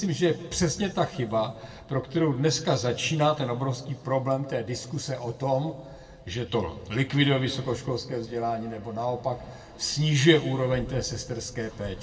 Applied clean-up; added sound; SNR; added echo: none; none; none; reverberation time 1.3 s.